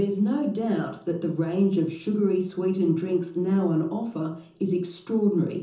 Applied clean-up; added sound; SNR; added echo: none; none; none; reverberation time 0.6 s.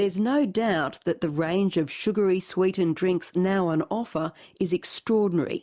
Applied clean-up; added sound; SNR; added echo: none; none; none; none.